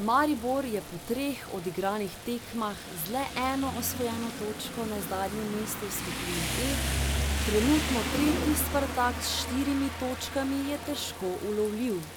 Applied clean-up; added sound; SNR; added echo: none; Rain; 4 dB; none.